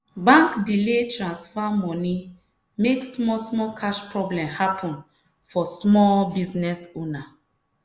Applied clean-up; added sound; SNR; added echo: none; none; none; none.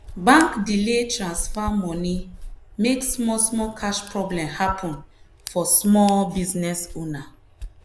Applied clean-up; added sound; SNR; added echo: none; Hands; 15 dB; none.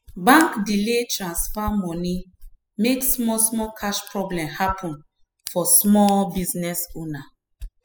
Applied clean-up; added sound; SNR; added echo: classical method spectral subtraction.